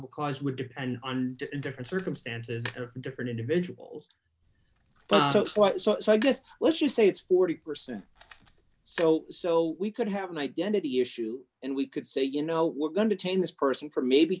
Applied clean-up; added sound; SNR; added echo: none; Camera; 16 dB; none.